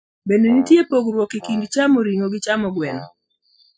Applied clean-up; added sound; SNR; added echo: classical method spectral subtraction.